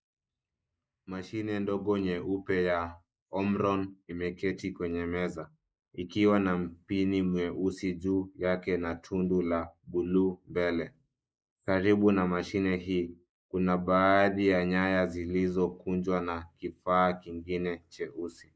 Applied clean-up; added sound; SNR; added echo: neural mask model Resemble Enhance denoiser.